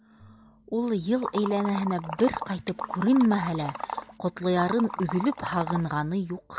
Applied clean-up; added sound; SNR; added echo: none; Liquid; 8 dB; none.